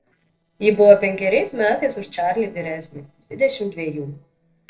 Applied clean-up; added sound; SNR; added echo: neural separator model SepFormer DNS4.